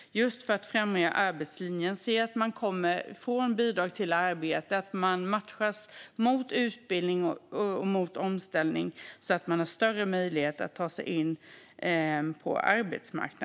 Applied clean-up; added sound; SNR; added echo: none; none; none; none.